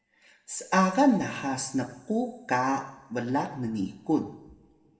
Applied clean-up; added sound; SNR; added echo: none; none; none; reverberation time 1.0 s.